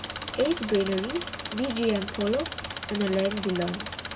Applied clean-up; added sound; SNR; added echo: none; Engine; 7 dB; reverberation time 0.2 s.